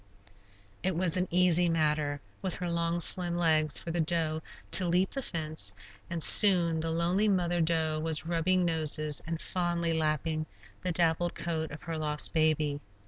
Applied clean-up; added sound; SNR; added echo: none; none; none; none.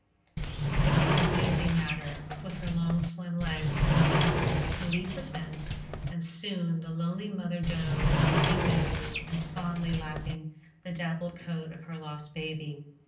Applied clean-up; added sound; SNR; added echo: none; Sliding door; -5 dB; reverberation time 0.6 s.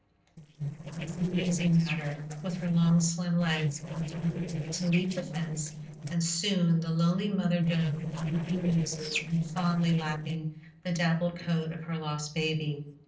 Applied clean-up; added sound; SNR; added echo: neural separator model SepFormer DNS4.